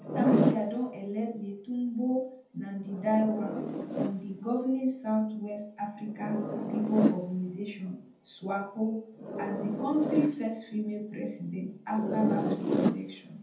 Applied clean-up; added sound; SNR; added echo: none; Zipper (clothing); 2 dB; reverberation time 0.5 s.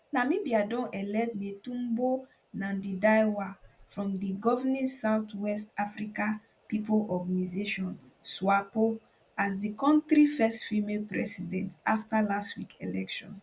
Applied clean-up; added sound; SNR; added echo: none; none; none; none.